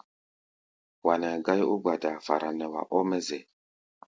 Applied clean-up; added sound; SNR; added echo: none; none; none; none.